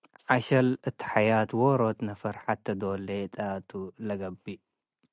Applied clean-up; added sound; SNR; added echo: none; none; none; none.